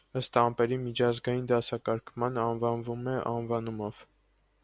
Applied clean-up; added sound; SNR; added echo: none; none; none; none.